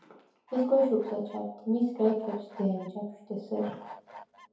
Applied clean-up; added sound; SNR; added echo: none; Bird / Fowl; 16 dB; reverberation time 0.8 s.